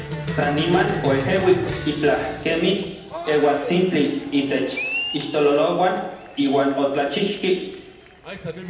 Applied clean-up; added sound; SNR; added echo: none; Cheering; 10 dB; reverberation time 0.9 s.